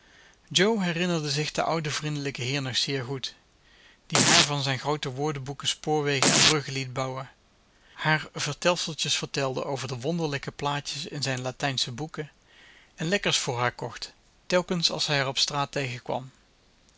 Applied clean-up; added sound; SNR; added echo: none; Domestic sounds, home sounds; -4 dB; none.